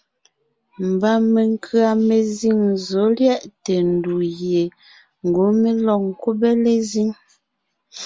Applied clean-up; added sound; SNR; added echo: none; none; none; none.